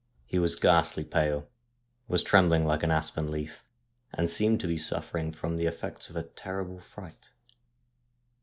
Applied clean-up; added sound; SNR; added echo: none; none; none; none.